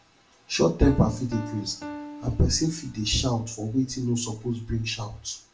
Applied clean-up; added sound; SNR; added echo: none; Piano; 16 dB; reverberation time 0.3 s.